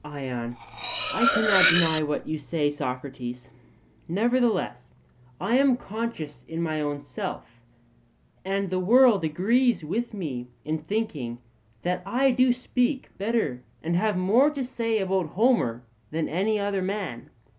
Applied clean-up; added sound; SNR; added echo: none; Cutlery, silverware; 0 dB; none.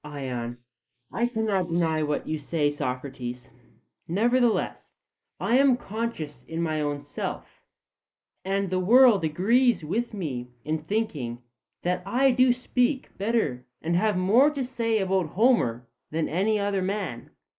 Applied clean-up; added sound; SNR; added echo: neural mask model Resemble Enhance denoiser.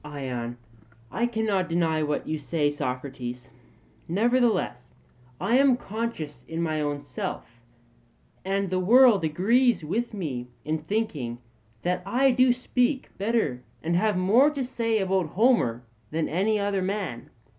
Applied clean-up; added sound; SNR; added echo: none; none; none; none.